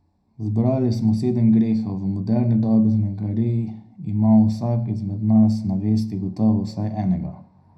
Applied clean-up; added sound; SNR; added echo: none; none; none; reverberation time 0.4 s.